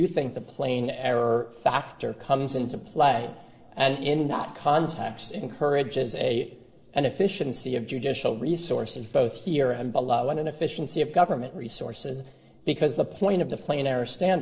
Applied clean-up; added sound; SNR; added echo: neural separator model SepFormer DNS4.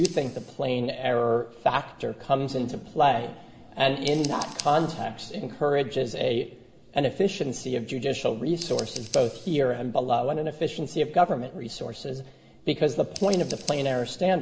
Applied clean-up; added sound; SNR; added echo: none; Scissors; 19 dB; reverberation time 1.2 s.